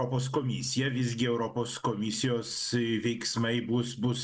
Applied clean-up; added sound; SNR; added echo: neural mask model Resemble Enhance denoiser.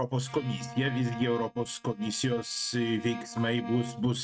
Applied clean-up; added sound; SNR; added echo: neural mask model RNNoise.